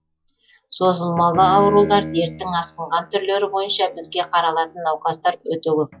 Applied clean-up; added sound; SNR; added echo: classical method log-MMSE.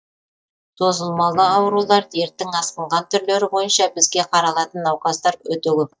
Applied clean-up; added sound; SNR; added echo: neural mask model DeepFilterNet 3.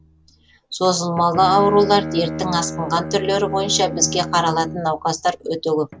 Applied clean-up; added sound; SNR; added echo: none; Bowed string instrument; 10 dB; none.